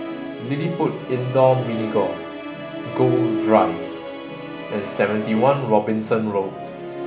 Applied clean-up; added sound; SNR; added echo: none; Musical instrument; 7 dB; none.